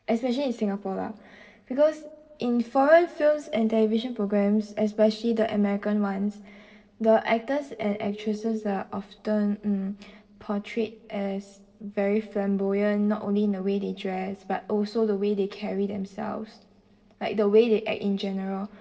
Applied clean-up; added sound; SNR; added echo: neural separator model SepFormer DNS4.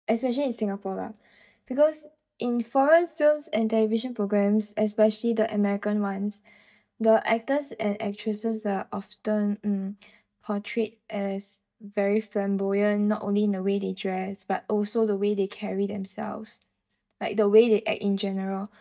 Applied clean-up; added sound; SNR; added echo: neural mask model DeepFilterNet 3.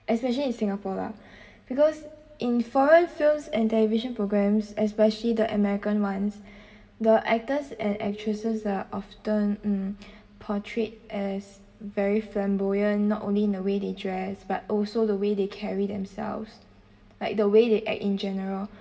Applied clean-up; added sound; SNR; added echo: none; Telephone; 14 dB; reverberation time 1.5 s.